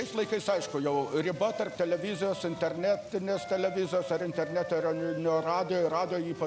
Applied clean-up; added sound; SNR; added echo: none; Wind instrument, woodwind instrument; 14 dB; none.